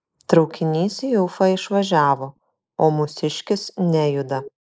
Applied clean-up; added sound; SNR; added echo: neural mask model Resemble Enhance denoiser.